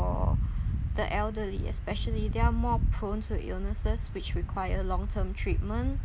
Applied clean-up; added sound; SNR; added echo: none; none; none; none.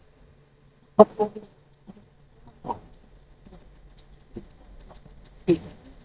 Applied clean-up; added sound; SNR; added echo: neural mask model DeepFilterNet 3.